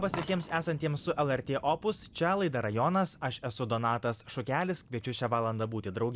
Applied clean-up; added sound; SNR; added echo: none; Thunder + Coin (dropping); 18 dB; none.